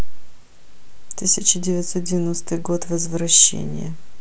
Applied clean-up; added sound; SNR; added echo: none; none; none; none.